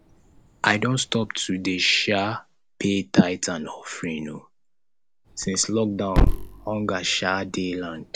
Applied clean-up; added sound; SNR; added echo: none; Thump, thud; 5 dB; none.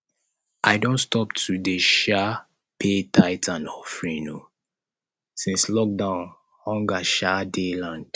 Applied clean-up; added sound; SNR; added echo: none; none; none; none.